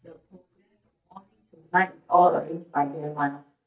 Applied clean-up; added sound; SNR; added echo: neural mask model DeepFilterNet 3.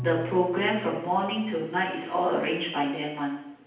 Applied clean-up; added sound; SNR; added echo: none; Bowed string instrument; 15 dB; reverberation time 0.9 s.